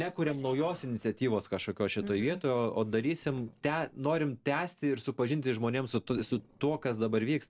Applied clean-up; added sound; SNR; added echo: neural separator model SepFormer DNS4.